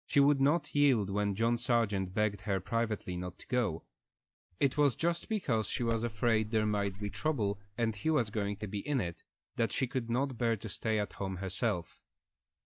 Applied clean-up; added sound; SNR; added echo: neural mask model DeepFilterNet 3.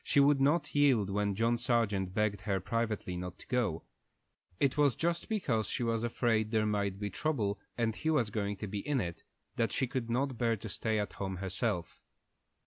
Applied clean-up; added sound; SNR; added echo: none; none; none; none.